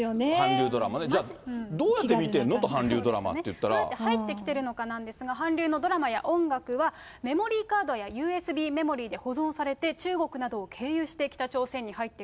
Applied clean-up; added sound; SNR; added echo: none; none; none; none.